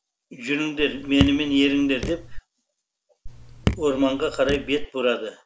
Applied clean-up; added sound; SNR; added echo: none; Raindrop / Drip; 6 dB; none.